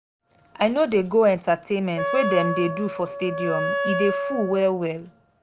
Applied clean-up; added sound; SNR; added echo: none; Wind instrument, woodwind instrument; 3 dB; none.